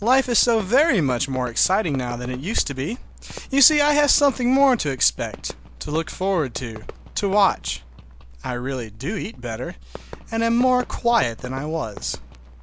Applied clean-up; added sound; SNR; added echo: none; Fireworks; 19 dB; none.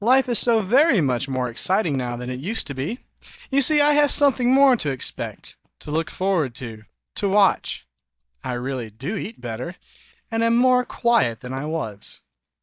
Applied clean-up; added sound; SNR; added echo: neural mask model DeepFilterNet 3.